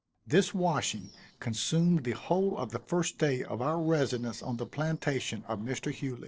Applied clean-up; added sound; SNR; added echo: neural separator model SepFormer DNS4.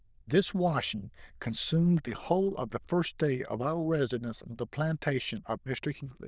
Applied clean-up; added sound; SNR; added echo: neural diffusion model UNIVERSE++.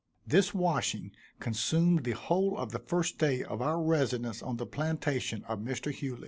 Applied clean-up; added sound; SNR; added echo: none; none; none; none.